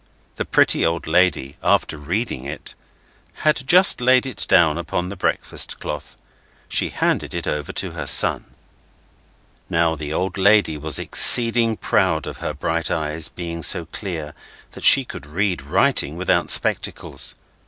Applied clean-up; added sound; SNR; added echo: none; none; none; none.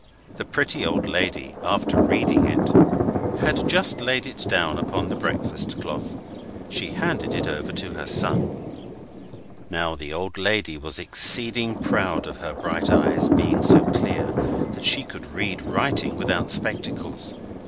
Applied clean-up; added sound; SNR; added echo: none; Thunder; -4 dB; none.